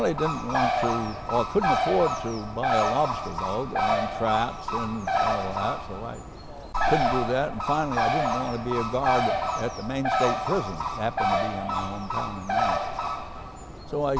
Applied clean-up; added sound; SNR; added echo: none; Bird; -2 dB; none.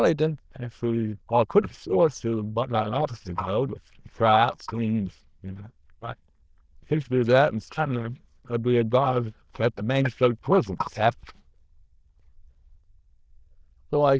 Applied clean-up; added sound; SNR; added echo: neural diffusion model UNIVERSE++.